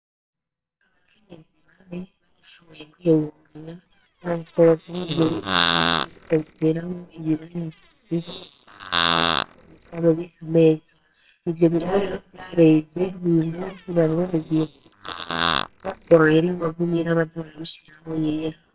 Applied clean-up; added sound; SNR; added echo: neural separator model SepFormer WHAMR!.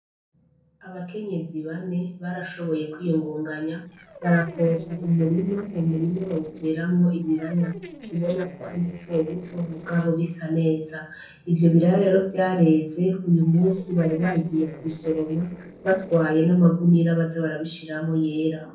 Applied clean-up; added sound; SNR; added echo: neural separator model SepFormer DNS4.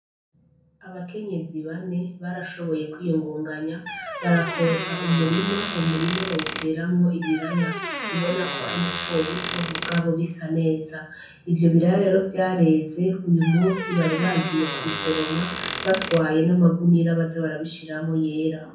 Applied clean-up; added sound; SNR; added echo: none; Squeak; 7 dB; reverberation time 0.5 s.